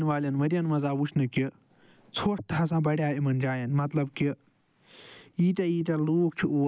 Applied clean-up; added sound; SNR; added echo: none; none; none; none.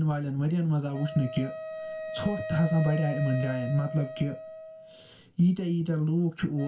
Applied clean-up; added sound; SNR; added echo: none; Wind instrument, woodwind instrument; 11 dB; reverberation time 0.2 s.